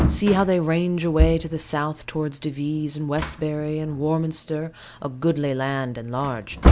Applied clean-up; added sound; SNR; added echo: none; Wood; 2 dB; none.